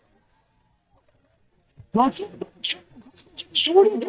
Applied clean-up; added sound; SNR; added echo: neural mask model DeepFilterNet 3.